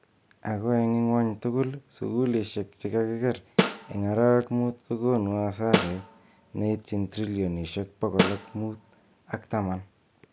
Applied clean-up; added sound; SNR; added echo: none; Snare drum; 1 dB; none.